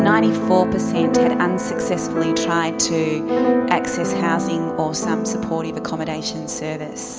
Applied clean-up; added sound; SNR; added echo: none; Keyboard (musical); -2 dB; none.